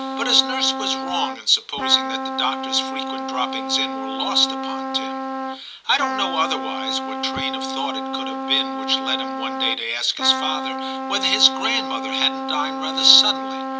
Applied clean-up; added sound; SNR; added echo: none; Trumpet; 4 dB; none.